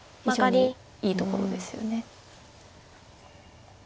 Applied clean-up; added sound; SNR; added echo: none; none; none; none.